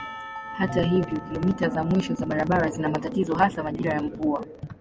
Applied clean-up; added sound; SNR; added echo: none; Percussion + Telephone; 17 dB; none.